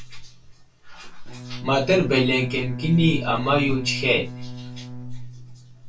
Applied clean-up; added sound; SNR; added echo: none; Bowed string instrument; 10 dB; reverberation time 0.1 s.